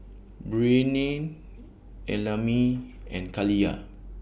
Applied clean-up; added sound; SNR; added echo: none; none; none; none.